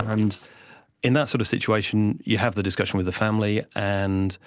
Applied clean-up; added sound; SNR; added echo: neural separator model SepFormer DNS4.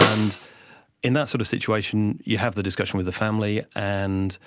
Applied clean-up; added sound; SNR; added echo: none; Snare drum; 2 dB; none.